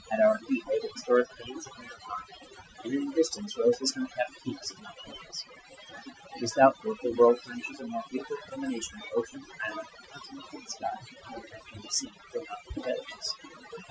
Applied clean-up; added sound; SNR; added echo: classical method Wiener filter.